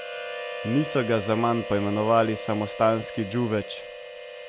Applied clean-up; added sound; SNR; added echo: none; Harmonica; 9 dB; none.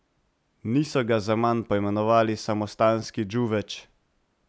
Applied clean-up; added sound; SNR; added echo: none; none; none; none.